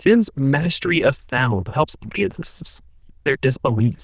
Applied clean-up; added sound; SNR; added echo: neural diffusion model UNIVERSE++.